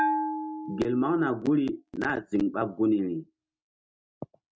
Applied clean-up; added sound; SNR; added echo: neural mask model RNNoise.